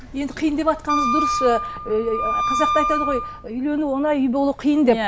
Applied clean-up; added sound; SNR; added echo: none; Wind instrument, woodwind instrument; 2 dB; none.